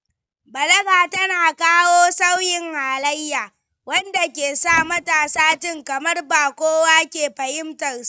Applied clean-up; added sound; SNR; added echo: neural mask model RNNoise.